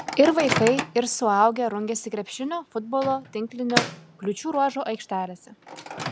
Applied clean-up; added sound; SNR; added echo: none; Microwave oven; 8 dB; none.